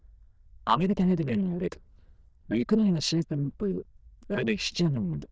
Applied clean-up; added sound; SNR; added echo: neural diffusion model UNIVERSE++.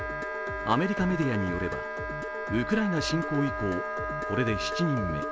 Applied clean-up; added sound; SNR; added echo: none; Wind instrument, woodwind instrument; 5 dB; none.